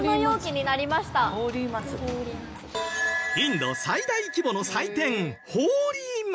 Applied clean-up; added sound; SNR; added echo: none; none; none; none.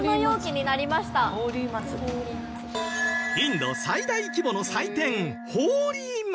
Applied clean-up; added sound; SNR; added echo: none; Wind instrument, woodwind instrument; 12 dB; none.